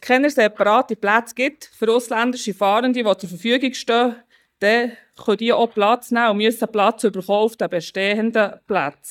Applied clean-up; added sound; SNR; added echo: neural mask model DeepFilterNet 3.